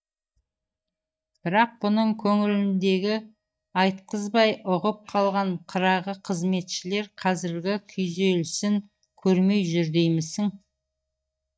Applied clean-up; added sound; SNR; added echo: neural mask model DeepFilterNet 3.